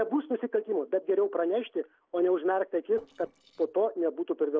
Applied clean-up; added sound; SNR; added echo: neural separator model SepFormer DNS4.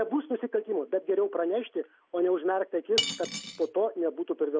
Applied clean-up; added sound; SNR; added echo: none; Cutlery, silverware / Dishes, pots, and pans; 3 dB; none.